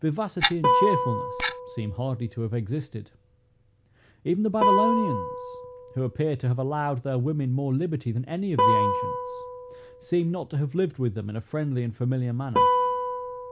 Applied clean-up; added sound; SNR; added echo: none; Guitar + Clock; 0 dB; none.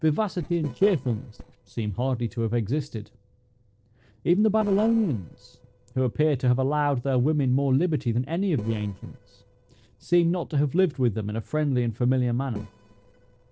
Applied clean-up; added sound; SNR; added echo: neural separator model SepFormer DNS4.